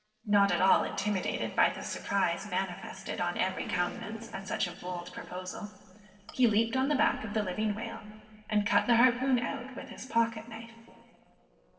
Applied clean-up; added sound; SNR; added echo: neural separator model SepFormer DNS4.